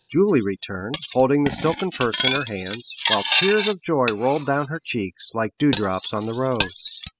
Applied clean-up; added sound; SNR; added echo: classical method spectral subtraction.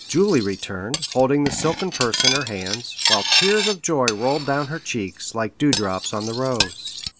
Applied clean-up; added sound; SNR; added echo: none; Cutlery, silverware; 3 dB; none.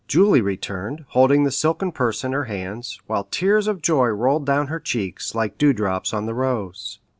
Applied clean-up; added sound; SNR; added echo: none; none; none; none.